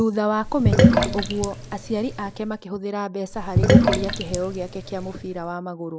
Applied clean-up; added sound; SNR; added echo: none; Sink (filling or washing); -5 dB; none.